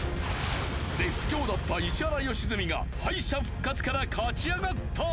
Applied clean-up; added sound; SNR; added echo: none; Wind / Boat, Water vehicle; 1 dB; none.